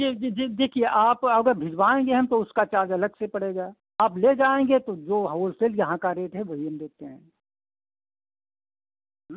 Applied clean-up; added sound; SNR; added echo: none; none; none; none.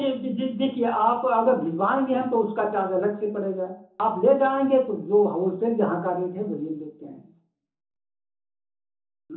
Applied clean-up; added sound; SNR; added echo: none; none; none; reverberation time 0.8 s.